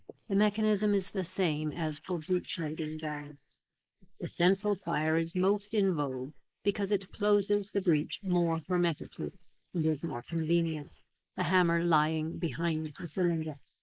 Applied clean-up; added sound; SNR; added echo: neural mask model Resemble Enhance denoiser.